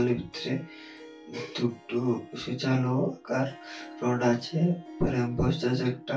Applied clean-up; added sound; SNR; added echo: none; Harp; 18 dB; reverberation time 0.1 s.